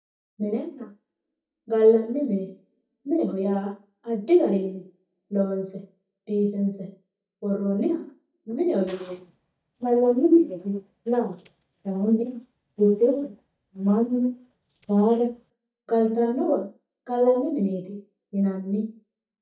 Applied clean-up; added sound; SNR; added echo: neural mask model DeepFilterNet 3.